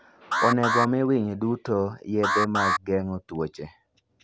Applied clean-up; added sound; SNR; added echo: none; Alarm; 2 dB; none.